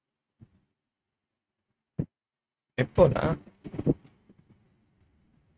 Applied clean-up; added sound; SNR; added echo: neural mask model RNNoise.